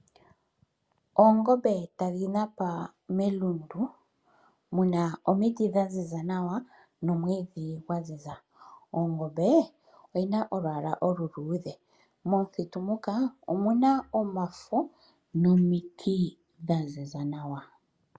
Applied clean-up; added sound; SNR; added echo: none; none; none; none.